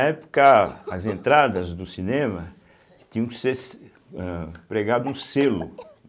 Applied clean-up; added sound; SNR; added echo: none; Cough; 20 dB; none.